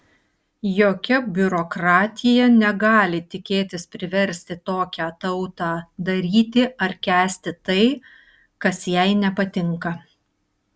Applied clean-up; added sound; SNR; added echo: none; none; none; none.